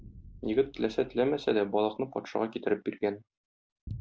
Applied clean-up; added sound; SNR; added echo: none; Boom; 19 dB; none.